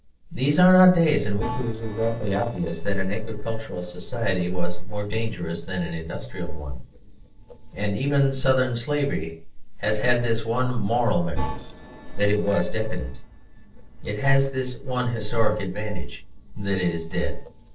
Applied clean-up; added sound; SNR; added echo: neural separator model SepFormer DNS4.